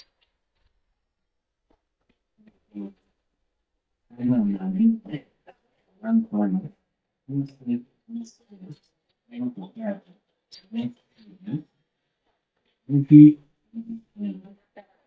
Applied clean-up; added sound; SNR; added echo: neural mask model DeepFilterNet 3.